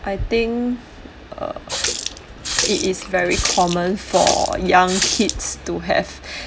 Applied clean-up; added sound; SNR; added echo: none; Water tap, faucet; 4 dB; none.